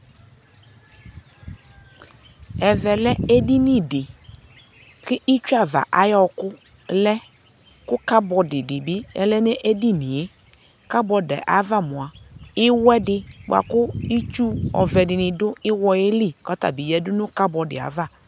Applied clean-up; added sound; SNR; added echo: none; none; none; none.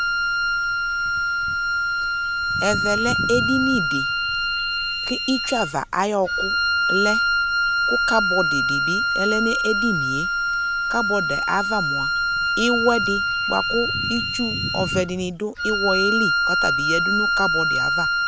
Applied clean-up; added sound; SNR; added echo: none; Wind instrument, woodwind instrument; -4 dB; none.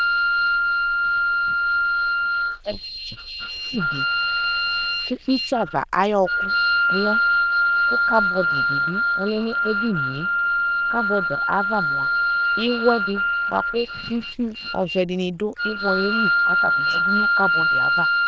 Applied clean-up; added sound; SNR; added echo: neural diffusion model UNIVERSE++.